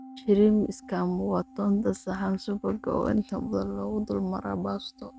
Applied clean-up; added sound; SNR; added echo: neural mask model RNNoise.